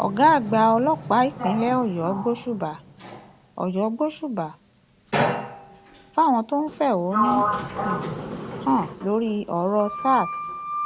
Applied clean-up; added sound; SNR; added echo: none; Sliding door; 7 dB; none.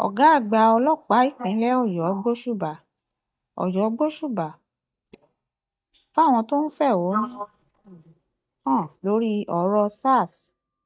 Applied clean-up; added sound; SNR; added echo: neural mask model DeepFilterNet 3.